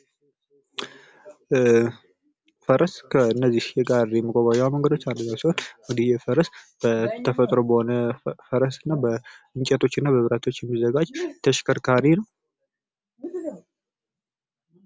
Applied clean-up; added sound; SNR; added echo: none; none; none; none.